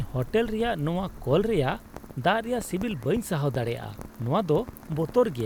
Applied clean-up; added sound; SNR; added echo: none; Rain; 15 dB; none.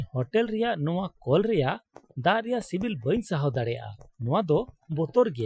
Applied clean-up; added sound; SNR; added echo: classical method Wiener filter.